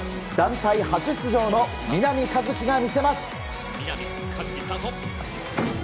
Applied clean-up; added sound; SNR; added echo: none; none; none; none.